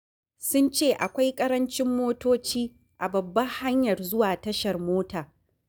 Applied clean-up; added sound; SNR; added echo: neural mask model DeepFilterNet 3.